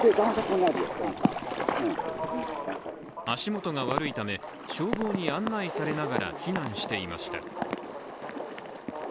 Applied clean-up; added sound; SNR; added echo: none; none; none; none.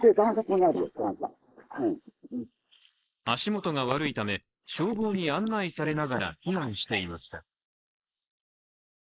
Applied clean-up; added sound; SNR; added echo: neural mask model Resemble Enhance denoiser.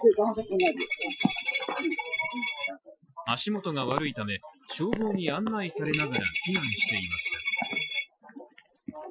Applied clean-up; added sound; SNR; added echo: classical method Wiener filter.